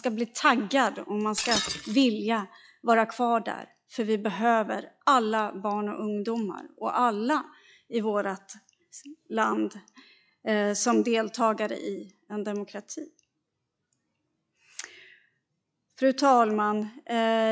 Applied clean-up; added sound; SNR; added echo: classical method log-MMSE.